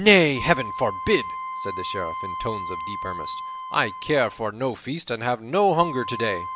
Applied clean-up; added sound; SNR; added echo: none; Wind instrument, woodwind instrument; 9 dB; none.